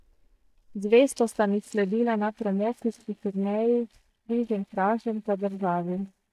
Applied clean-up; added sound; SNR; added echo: neural mask model DeepFilterNet 3.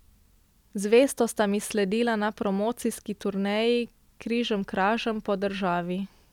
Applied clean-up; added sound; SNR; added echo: none; none; none; none.